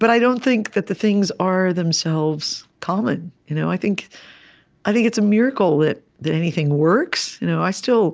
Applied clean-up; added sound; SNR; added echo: none; none; none; none.